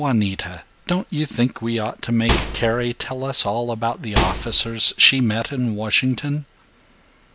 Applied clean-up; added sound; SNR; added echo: none; Microwave oven; 0 dB; none.